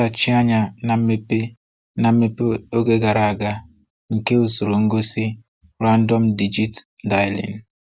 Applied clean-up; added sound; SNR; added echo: none; none; none; none.